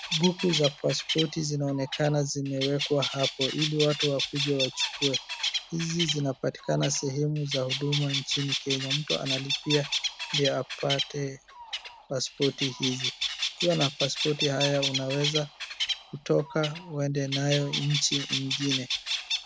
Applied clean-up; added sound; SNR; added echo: none; Bird; 3 dB; none.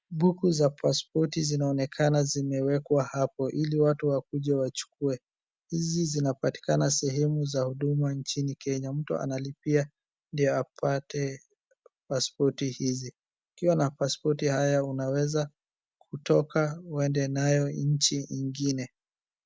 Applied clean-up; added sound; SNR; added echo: none; none; none; none.